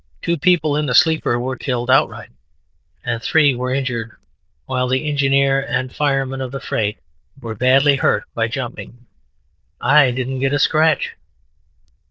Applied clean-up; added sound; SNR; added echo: neural diffusion model UNIVERSE++.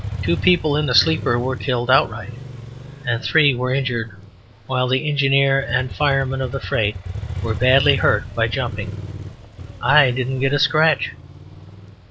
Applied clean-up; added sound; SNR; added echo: none; Motorcycle; 10 dB; none.